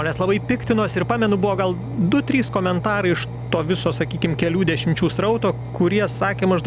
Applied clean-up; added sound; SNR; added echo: none; Engine; 9 dB; none.